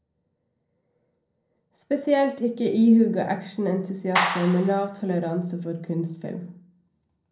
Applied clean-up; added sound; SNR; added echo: none; Clapping; 3 dB; reverberation time 0.6 s.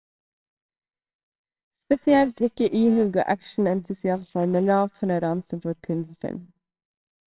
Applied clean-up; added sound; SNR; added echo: neural separator model SepFormer WHAMR!.